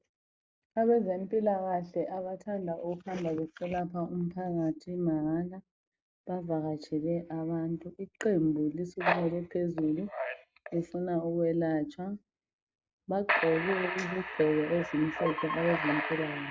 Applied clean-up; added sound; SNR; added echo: none; none; none; none.